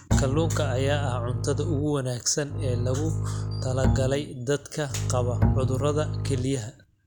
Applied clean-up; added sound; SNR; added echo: none; Bowed string instrument + Bowed string instrument; -1 dB; none.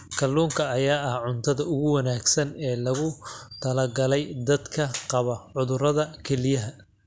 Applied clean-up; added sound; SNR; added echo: none; none; none; none.